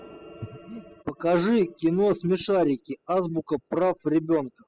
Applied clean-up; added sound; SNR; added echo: classical method spectral subtraction.